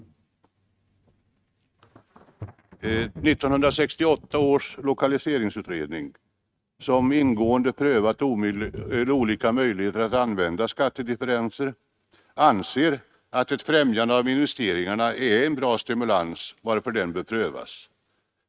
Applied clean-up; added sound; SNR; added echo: neural mask model RNNoise.